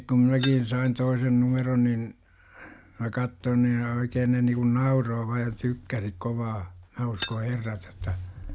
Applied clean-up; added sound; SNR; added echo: none; Keys jangling; 10 dB; none.